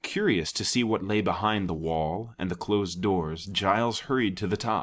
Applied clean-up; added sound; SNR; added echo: none; none; none; none.